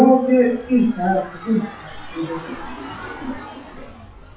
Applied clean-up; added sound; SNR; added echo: classical method WPE with log-MMSE.